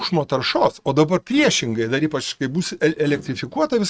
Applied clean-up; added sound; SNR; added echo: neural mask model RNNoise.